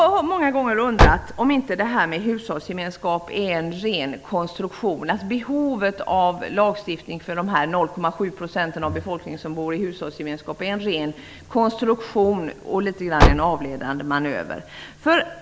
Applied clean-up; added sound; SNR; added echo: none; Car; -2 dB; none.